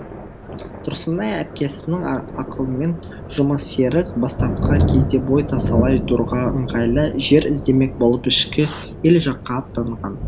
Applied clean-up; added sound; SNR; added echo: none; Thunder; 5 dB; none.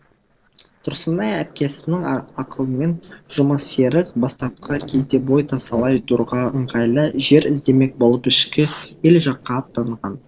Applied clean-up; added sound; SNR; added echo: neural separator model SepFormer DNS4.